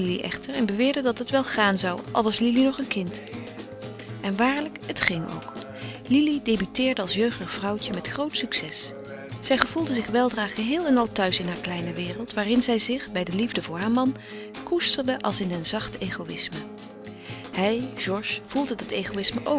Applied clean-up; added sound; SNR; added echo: none; Acoustic guitar; 12 dB; none.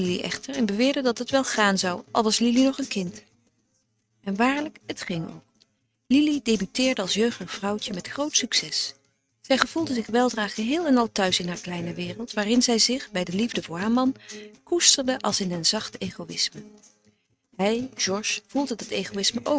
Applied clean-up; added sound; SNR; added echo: neural mask model RNNoise.